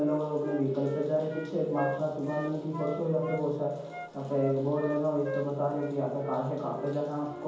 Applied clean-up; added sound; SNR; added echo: none; Wind instrument, woodwind instrument; 11 dB; reverberation time 1.2 s.